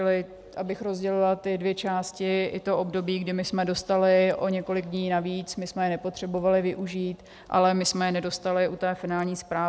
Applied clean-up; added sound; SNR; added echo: none; none; none; none.